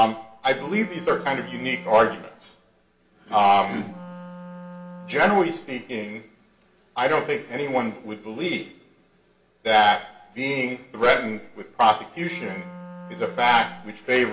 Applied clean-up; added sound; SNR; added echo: none; Wind instrument, woodwind instrument; 17 dB; reverberation time 0.6 s.